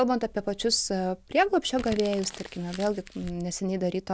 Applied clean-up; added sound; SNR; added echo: none; Crumpling, crinkling; 16 dB; none.